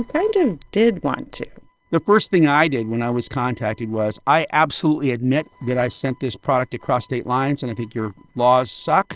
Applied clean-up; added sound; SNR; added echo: neural separator model SepFormer DNS4.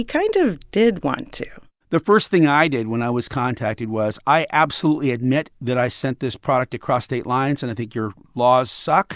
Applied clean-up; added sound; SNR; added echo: none; none; none; none.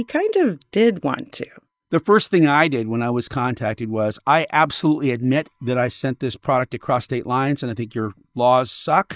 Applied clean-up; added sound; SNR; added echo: neural mask model DeepFilterNet 3.